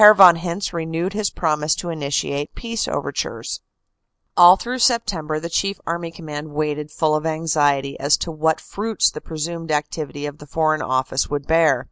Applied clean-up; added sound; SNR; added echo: none; none; none; none.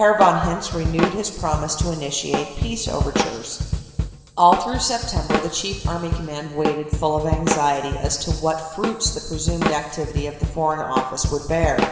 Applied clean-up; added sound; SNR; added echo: none; Drum kit; 3 dB; reverberation time 2.9 s.